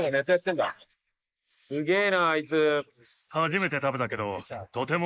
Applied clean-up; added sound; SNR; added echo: neural mask model Resemble Enhance denoiser.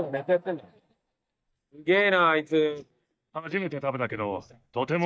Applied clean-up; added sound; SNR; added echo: neural mask model DeepFilterNet 3.